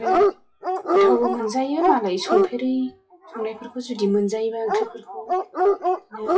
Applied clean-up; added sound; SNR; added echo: classical method WPE with log-MMSE.